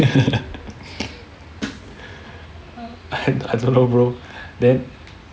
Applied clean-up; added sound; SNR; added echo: none; none; none; none.